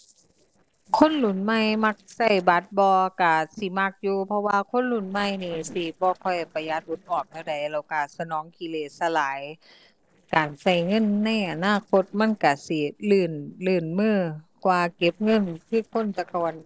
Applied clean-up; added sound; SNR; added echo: neural separator model SepFormer DNS4.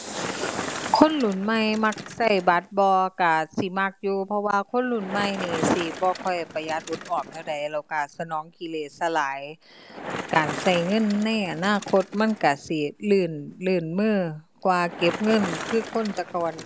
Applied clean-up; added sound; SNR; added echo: none; Bicycle; 12 dB; none.